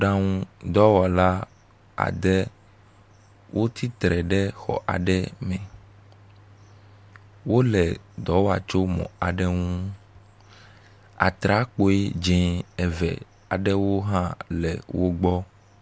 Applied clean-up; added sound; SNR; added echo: none; none; none; none.